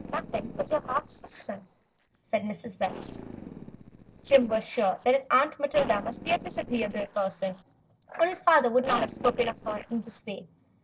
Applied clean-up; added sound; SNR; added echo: neural separator model SepFormer DNS4.